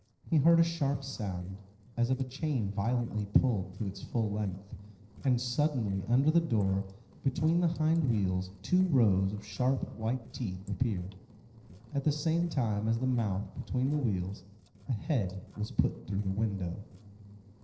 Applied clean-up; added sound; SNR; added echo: neural separator model SepFormer DNS4.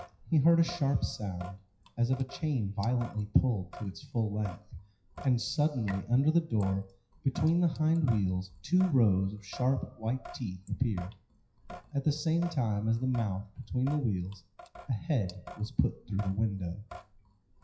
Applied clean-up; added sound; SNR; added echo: classical method WPE with log-MMSE.